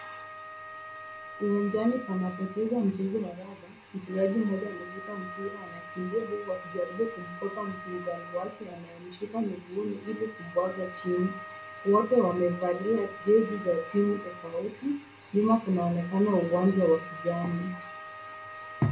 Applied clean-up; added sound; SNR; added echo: none; Wind instrument, woodwind instrument; 14 dB; reverberation time 0.3 s.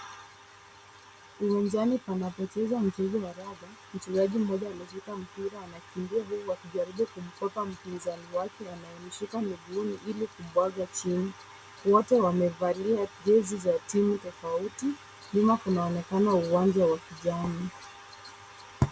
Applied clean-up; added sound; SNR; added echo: none; none; none; none.